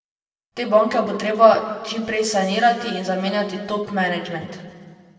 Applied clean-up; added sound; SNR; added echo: none; none; none; reverberation time 1.8 s.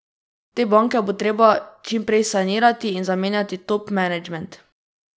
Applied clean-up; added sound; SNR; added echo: none; none; none; none.